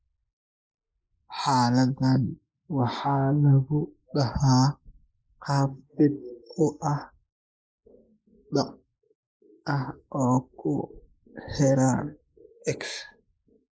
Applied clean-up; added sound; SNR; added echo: neural mask model Resemble Enhance denoiser.